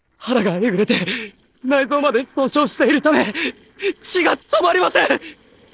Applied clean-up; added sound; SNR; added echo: neural separator model SepFormer DNS4.